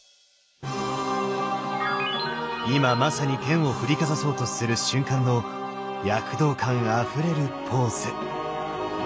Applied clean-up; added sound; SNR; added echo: none; none; none; none.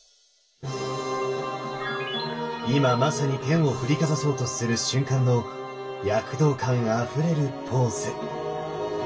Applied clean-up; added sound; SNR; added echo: none; none; none; reverberation time 0.1 s.